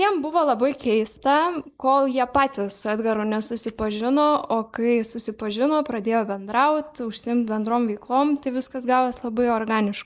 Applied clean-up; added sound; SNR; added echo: neural mask model Resemble Enhance denoiser.